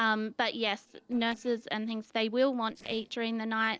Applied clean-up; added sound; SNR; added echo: neural separator model SepFormer DNS4.